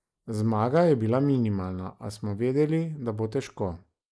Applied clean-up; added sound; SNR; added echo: neural mask model Resemble Enhance denoiser.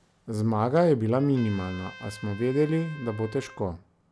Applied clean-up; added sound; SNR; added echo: none; Trumpet; 20 dB; none.